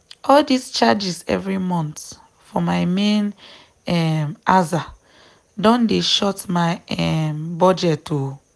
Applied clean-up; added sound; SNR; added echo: none; none; none; none.